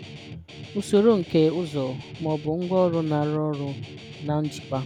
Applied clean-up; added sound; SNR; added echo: none; Guitar; 15 dB; none.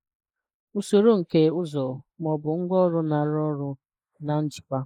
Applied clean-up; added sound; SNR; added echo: neural mask model Resemble Enhance denoiser.